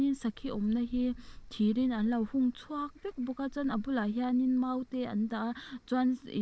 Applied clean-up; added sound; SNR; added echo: none; Wind; 19 dB; none.